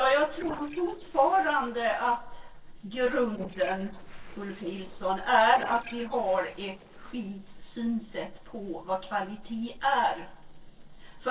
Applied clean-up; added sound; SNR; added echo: neural separator model SepFormer DNS4.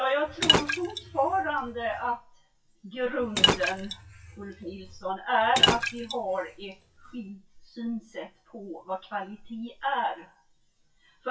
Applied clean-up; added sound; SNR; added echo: classical method WPE with log-MMSE.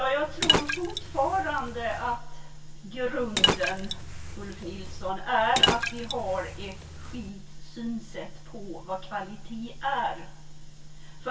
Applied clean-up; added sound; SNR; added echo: none; Liquid; -1 dB; reverberation time 0.2 s.